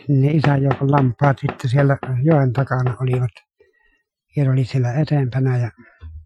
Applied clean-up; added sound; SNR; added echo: classical method Wiener filter.